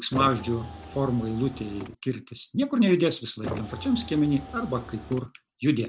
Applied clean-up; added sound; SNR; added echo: none; Car; 11 dB; none.